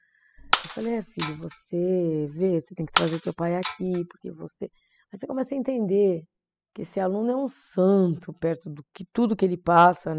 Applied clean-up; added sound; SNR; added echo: classical method spectral subtraction.